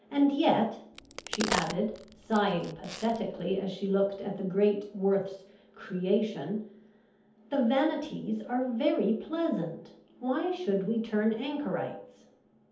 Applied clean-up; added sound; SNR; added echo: none; Crack; 9 dB; reverberation time 0.6 s.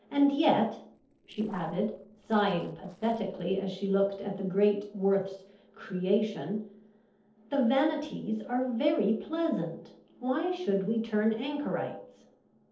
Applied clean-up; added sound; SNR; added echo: neural separator model SepFormer DNS4.